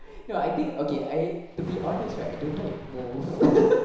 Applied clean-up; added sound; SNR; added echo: none; Thunder / Rain; 15 dB; reverberation time 1.0 s.